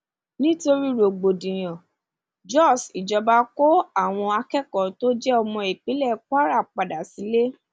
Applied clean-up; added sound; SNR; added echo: none; none; none; none.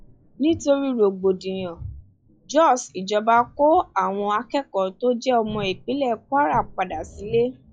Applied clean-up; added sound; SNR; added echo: classical method log-MMSE.